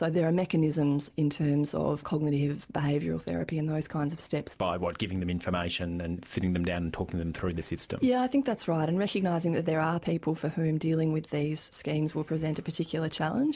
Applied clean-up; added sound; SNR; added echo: none; none; none; none.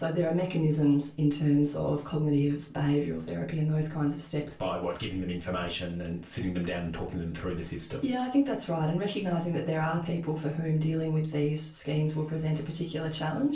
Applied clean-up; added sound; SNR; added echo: none; none; none; reverberation time 0.3 s.